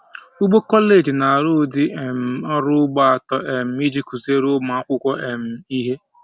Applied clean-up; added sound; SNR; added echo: none; none; none; none.